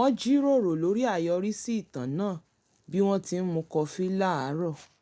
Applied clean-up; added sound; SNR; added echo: none; none; none; none.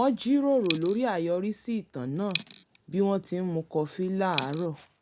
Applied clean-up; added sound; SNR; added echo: none; Coin (dropping); 3 dB; none.